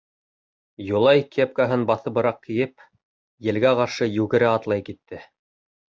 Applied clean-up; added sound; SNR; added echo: none; none; none; none.